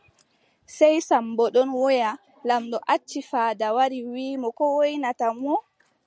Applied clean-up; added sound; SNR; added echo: none; none; none; none.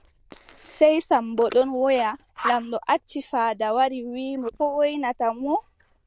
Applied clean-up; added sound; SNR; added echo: neural diffusion model UNIVERSE++.